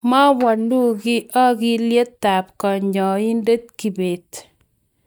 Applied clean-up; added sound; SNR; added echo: neural mask model DeepFilterNet 3.